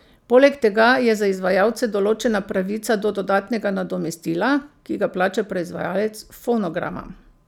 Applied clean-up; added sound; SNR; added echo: none; none; none; none.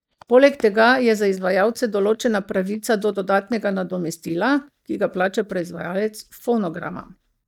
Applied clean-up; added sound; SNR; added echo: neural mask model DeepFilterNet 3.